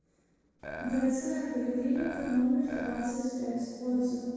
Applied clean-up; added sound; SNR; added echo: neural separator model SepFormer DNS4.